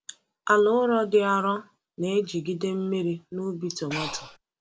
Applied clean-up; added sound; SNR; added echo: none; Breathing; 9 dB; none.